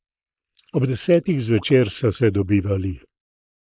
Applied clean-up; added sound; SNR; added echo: neural mask model Resemble Enhance denoiser.